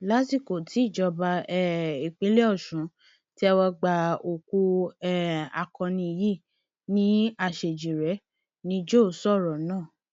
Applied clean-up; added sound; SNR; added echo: none; none; none; none.